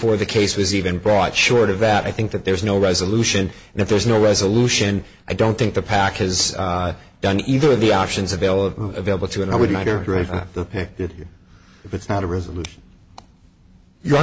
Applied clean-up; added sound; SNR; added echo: none; none; none; none.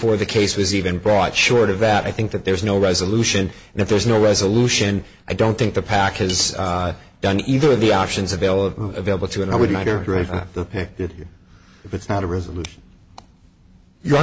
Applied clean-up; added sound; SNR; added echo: none; Cutlery, silverware / Dishes, pots, and pans; 17 dB; none.